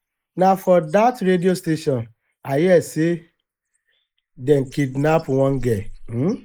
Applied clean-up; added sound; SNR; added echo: neural mask model Resemble Enhance denoiser.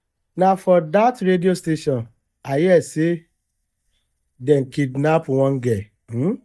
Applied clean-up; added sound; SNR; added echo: neural mask model DeepFilterNet 3.